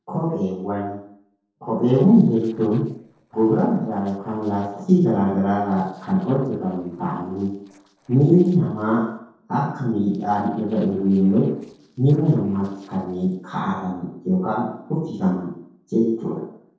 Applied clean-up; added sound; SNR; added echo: neural separator model SepFormer DNS4.